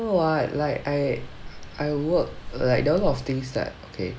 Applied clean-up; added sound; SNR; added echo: none; Wind; 10 dB; none.